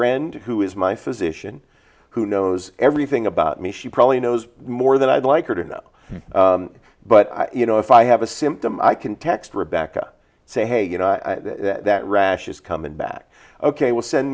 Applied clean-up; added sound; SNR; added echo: none; none; none; none.